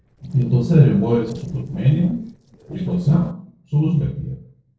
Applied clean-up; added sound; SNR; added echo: neural separator model SepFormer DNS4.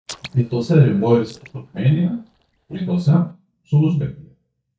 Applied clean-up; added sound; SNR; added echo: neural mask model DeepFilterNet 3.